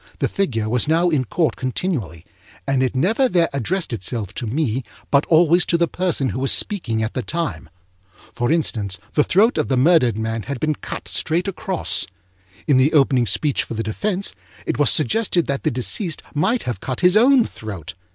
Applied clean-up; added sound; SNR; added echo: none; none; none; none.